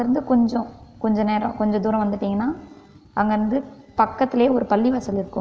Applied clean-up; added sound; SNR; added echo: none; none; none; none.